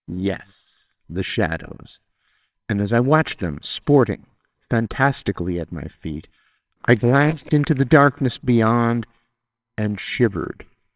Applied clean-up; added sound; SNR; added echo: neural separator model SepFormer WHAMR!.